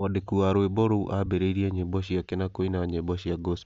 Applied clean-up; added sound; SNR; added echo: none; none; none; none.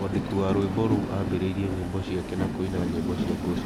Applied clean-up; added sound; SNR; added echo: none; Train; 1 dB; none.